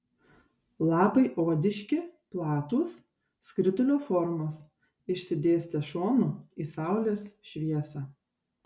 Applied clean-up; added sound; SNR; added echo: none; none; none; none.